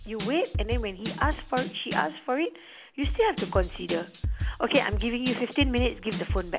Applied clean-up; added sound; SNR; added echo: none; Drum / Drum kit; 4 dB; none.